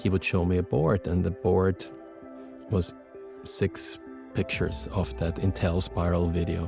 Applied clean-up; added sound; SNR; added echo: none; none; none; none.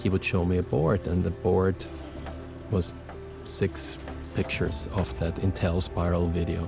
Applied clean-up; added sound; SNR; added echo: none; Accelerating, revving, vroom; 13 dB; none.